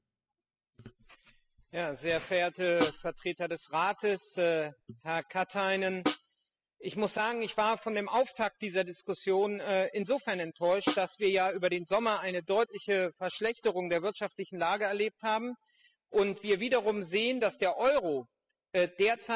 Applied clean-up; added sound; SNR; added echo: classical method spectral subtraction.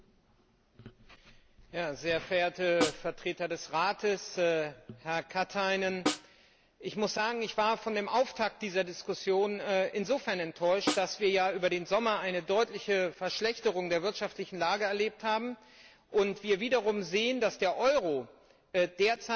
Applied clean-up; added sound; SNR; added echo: none; Snare drum; 5 dB; none.